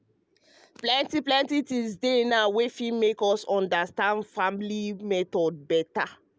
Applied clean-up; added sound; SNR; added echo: none; none; none; none.